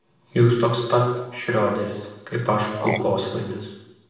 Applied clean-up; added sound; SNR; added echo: none; Frog; 12 dB; reverberation time 0.9 s.